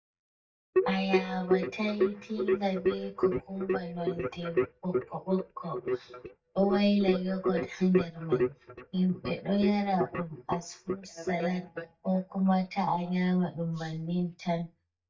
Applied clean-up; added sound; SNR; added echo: neural mask model DeepFilterNet 3.